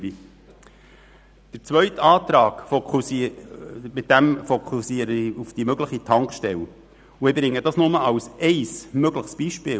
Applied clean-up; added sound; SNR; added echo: none; none; none; none.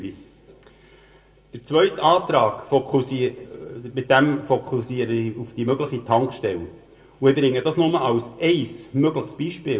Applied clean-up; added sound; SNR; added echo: none; none; none; reverberation time 0.6 s.